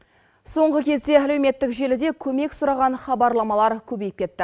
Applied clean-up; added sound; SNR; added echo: none; none; none; none.